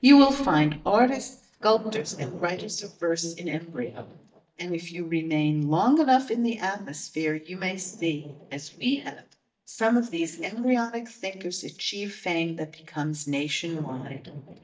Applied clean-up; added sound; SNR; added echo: neural mask model DeepFilterNet 3.